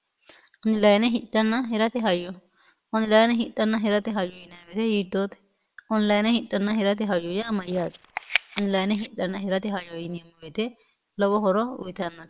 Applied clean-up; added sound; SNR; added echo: neural separator model SepFormer WHAM!.